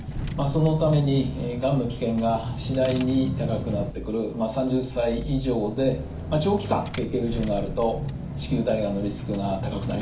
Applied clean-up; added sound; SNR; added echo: none; Engine / Car; 6 dB; reverberation time 0.4 s.